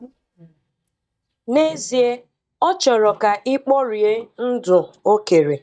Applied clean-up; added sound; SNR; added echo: neural mask model DeepFilterNet 3.